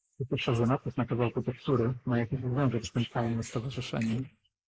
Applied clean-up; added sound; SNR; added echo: neural mask model Resemble Enhance denoiser.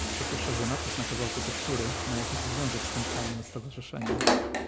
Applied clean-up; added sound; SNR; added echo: none; Bathtub (filling or washing); -4 dB; none.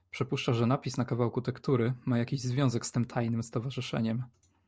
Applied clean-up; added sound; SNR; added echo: none; none; none; none.